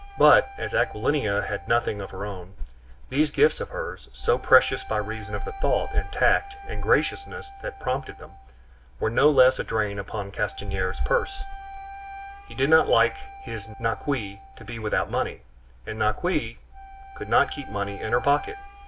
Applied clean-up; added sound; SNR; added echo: none; Wind instrument, woodwind instrument; 18 dB; none.